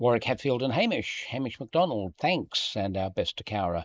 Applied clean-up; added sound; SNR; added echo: neural mask model Resemble Enhance denoiser.